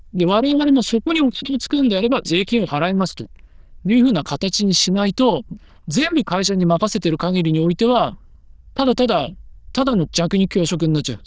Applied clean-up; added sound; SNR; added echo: neural diffusion model UNIVERSE++.